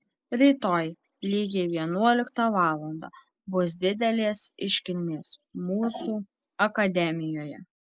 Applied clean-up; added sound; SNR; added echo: neural mask model Resemble Enhance denoiser.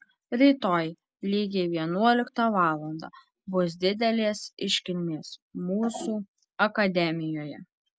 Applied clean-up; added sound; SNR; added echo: none; none; none; none.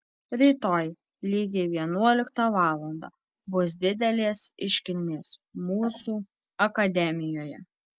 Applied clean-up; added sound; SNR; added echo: neural mask model DeepFilterNet 3.